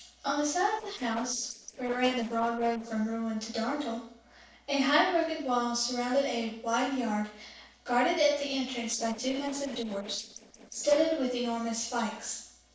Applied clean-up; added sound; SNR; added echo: neural separator model SepFormer DNS4.